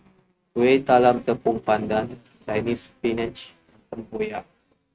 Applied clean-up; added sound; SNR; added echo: neural mask model RNNoise.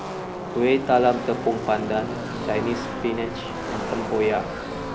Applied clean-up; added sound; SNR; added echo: none; Car passing by / Race car, auto racing; 6 dB; none.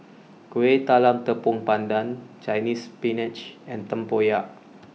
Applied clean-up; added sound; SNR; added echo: none; none; none; none.